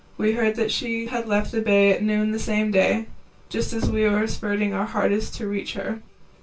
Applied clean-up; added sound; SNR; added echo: none; Knock / Wood; 12 dB; reverberation time 0.2 s.